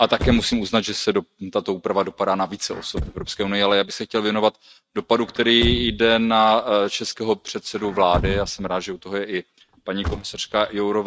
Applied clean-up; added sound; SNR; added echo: neural mask model RNNoise.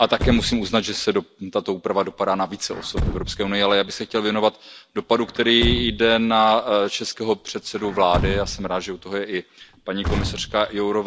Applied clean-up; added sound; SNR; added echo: none; Truck; 9 dB; none.